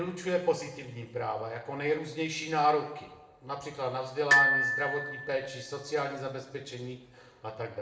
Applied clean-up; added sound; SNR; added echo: none; Glockenspiel; -3 dB; reverberation time 0.8 s.